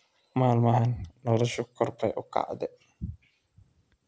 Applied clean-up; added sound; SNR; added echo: none; none; none; none.